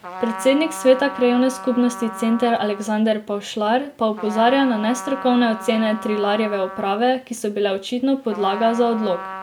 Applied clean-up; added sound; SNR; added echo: none; Trumpet; 13 dB; none.